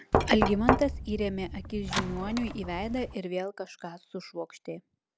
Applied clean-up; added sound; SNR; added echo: none; Knock; -1 dB; none.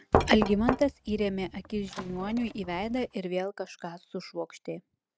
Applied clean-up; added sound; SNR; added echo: neural mask model RNNoise.